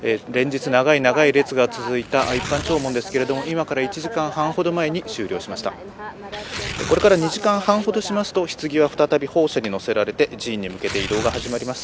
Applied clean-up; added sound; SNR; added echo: none; Tearing; 15 dB; none.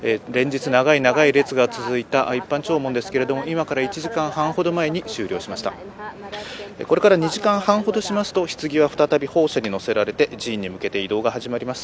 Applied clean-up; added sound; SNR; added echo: none; none; none; none.